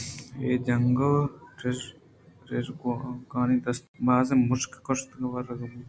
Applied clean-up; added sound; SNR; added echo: none; none; none; none.